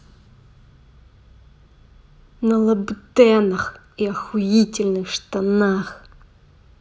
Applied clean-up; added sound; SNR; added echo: none; none; none; none.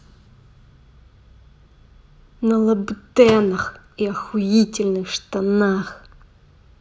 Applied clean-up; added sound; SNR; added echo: none; Slam / Microwave oven; 12 dB; none.